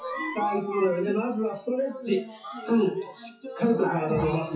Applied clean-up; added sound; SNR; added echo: classical method WPE with log-MMSE.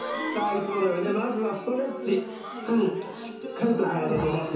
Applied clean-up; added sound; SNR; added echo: none; Cough; 14 dB; reverberation time 0.6 s.